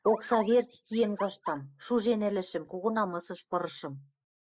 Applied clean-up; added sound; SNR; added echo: neural mask model Resemble Enhance denoiser.